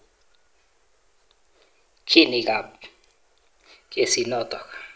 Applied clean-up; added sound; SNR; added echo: none; none; none; none.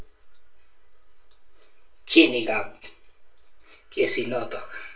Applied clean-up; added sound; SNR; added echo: none; none; none; reverberation time 0.2 s.